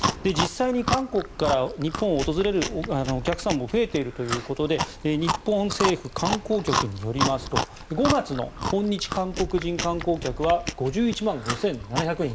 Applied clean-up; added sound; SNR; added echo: none; Chewing, mastication; 5 dB; none.